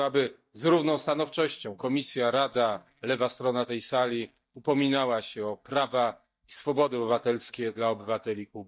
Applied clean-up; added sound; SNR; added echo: neural mask model DeepFilterNet 3.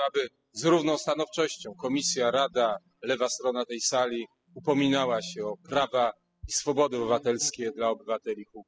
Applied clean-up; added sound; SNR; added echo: classical method spectral subtraction.